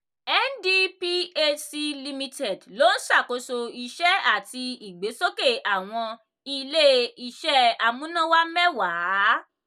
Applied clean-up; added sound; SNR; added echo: none; none; none; none.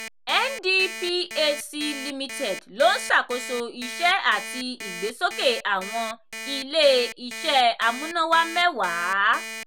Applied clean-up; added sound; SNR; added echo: none; Alarm; 12 dB; none.